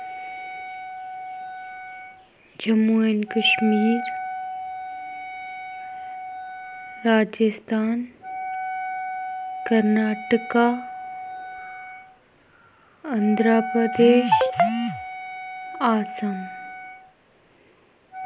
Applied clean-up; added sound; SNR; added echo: none; Wind instrument, woodwind instrument; 9 dB; none.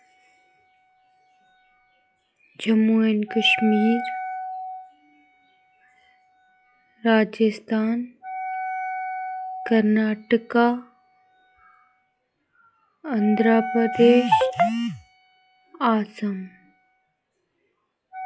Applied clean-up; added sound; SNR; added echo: classical method log-MMSE.